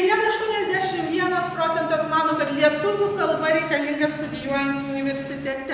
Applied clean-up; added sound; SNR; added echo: none; Strum; 17 dB; none.